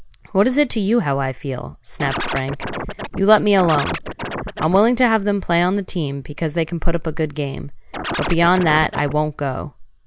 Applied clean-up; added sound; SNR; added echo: none; Scratching (performance technique); 8 dB; none.